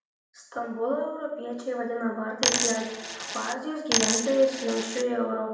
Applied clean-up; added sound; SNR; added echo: none; Coin (dropping); 0 dB; reverberation time 0.8 s.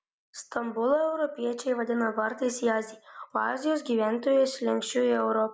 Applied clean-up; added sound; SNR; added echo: none; none; none; none.